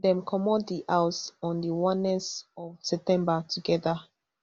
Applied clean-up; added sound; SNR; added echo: none; none; none; none.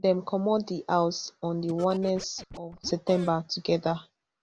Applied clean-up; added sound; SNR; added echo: none; Scratching (performance technique); 17 dB; none.